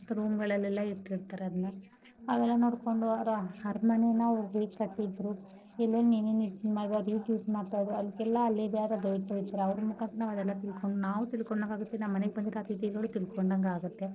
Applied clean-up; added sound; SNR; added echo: neural separator model SepFormer DNS4.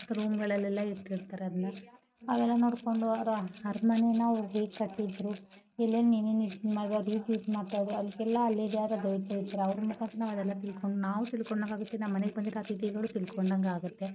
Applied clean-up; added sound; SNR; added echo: neural mask model RNNoise.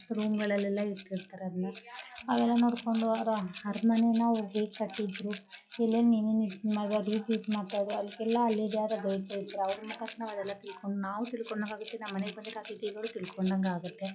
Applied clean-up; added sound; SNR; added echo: classical method log-MMSE.